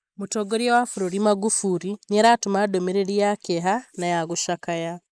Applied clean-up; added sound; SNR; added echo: neural mask model Resemble Enhance denoiser.